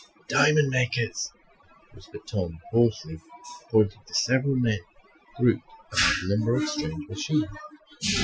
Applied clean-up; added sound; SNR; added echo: classical method Wiener filter.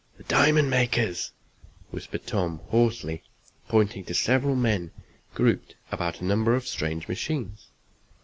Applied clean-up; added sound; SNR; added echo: none; none; none; none.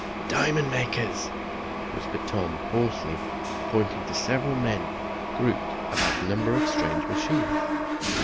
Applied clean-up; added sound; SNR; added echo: none; Mechanisms; 0 dB; none.